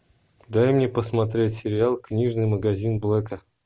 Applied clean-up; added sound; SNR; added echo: none; none; none; none.